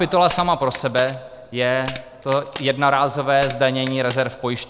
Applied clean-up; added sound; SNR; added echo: none; Crack; 15 dB; none.